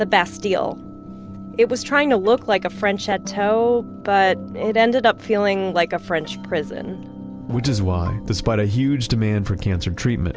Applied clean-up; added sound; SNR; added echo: none; none; none; none.